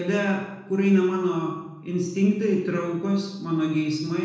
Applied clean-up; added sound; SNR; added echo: none; none; none; reverberation time 0.9 s.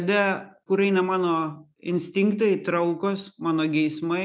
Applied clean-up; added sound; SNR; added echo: none; none; none; none.